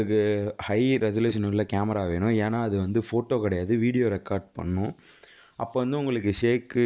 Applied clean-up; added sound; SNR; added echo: neural mask model Resemble Enhance denoiser.